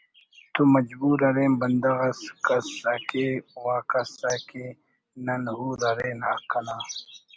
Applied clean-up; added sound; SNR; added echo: none; none; none; none.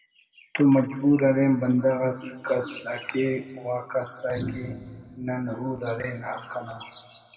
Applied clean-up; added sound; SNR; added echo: none; Organ; 10 dB; reverberation time 1.4 s.